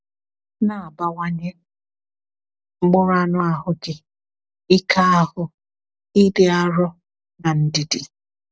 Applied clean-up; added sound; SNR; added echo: none; none; none; none.